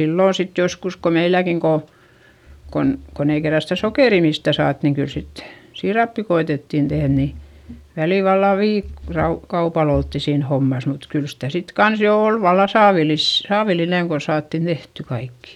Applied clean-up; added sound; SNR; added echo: none; none; none; none.